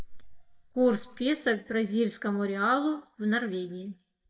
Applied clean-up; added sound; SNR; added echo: neural mask model DeepFilterNet 3.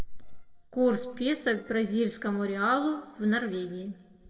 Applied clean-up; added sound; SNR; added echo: neural separator model SepFormer DNS4.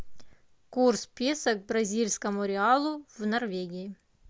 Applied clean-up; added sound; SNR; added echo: none; none; none; none.